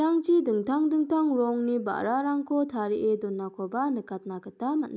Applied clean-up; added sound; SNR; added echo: none; none; none; none.